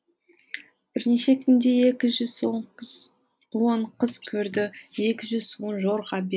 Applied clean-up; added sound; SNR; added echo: none; none; none; none.